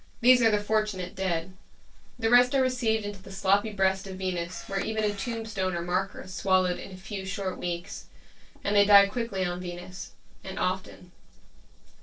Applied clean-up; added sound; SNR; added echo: neural separator model SepFormer DNS4.